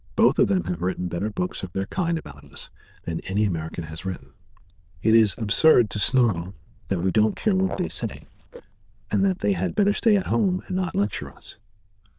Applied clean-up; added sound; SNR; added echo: neural diffusion model UNIVERSE++.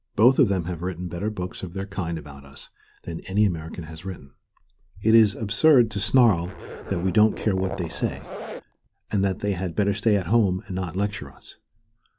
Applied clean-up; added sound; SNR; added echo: none; Zipper (clothing); 12 dB; none.